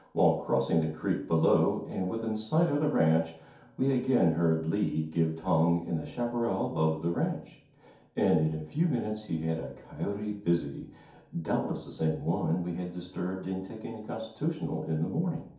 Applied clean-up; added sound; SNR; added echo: none; none; none; reverberation time 0.6 s.